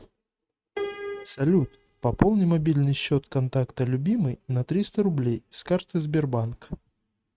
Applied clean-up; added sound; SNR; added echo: neural mask model RNNoise.